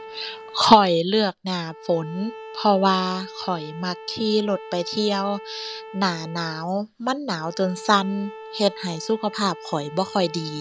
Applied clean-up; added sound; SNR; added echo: none; Bowed string instrument; 16 dB; none.